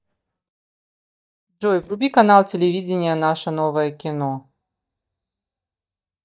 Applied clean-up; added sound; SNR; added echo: neural mask model DeepFilterNet 3.